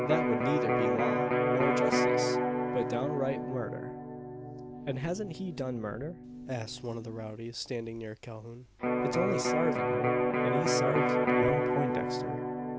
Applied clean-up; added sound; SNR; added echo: none; Electric guitar; -5 dB; none.